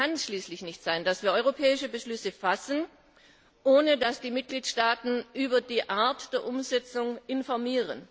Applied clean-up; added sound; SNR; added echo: none; none; none; none.